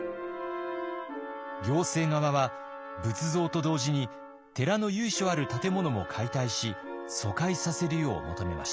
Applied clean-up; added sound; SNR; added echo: none; none; none; none.